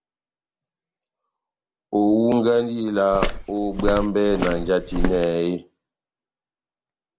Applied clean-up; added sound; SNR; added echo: none; Walk, footsteps; 2 dB; none.